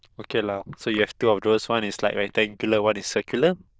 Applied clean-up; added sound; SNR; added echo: neural diffusion model UNIVERSE++.